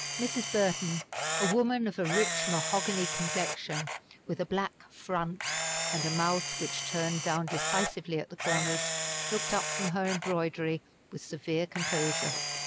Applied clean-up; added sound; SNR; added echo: none; Camera; 2 dB; none.